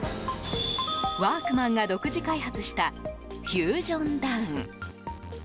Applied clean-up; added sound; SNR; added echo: none; Harp; 11 dB; none.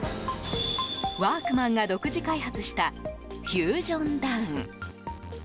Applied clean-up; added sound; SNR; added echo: none; none; none; none.